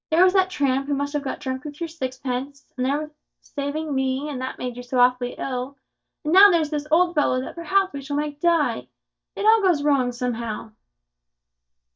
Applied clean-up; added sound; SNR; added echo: neural mask model DeepFilterNet 3.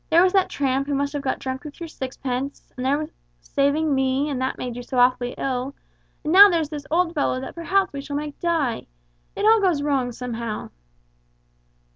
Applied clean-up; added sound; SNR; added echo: none; none; none; none.